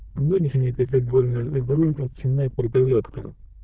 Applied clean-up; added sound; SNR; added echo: neural diffusion model UNIVERSE++.